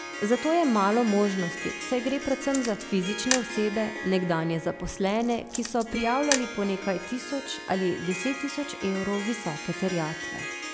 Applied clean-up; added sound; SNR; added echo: none; Harp + Camera; 8 dB; none.